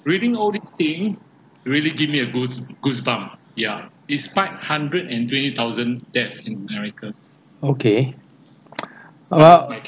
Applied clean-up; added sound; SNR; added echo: none; none; none; none.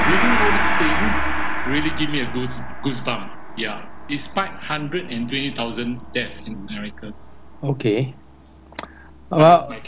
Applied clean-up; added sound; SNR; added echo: none; Gong; -1 dB; none.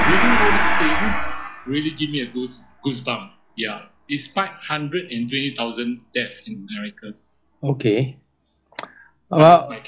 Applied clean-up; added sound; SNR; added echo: classical method log-MMSE.